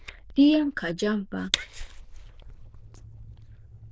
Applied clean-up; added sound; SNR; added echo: neural diffusion model UNIVERSE++.